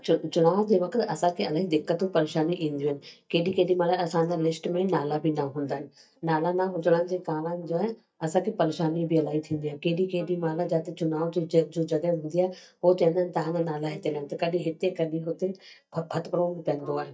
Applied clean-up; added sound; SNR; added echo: neural mask model DeepFilterNet 3.